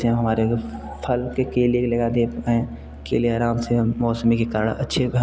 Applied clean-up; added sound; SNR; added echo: none; Musical instrument; 17 dB; none.